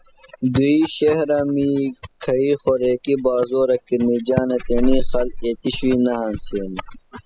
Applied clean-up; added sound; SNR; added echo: classical method spectral subtraction.